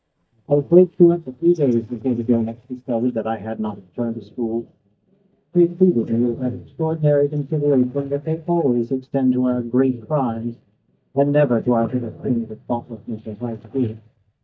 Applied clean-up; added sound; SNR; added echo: neural mask model DeepFilterNet 3.